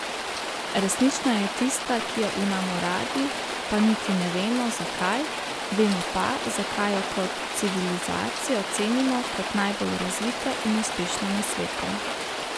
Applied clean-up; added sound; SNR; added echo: none; Rain; 3 dB; none.